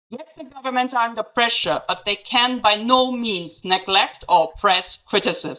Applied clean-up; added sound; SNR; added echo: neural mask model DeepFilterNet 3.